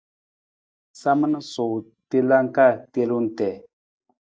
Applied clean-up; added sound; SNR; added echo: neural mask model DeepFilterNet 3.